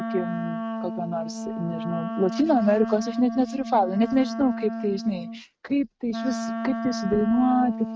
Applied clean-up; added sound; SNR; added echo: neural mask model RNNoise.